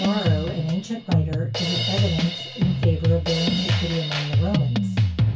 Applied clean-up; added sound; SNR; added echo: none; Drum kit; -4 dB; reverberation time 0.2 s.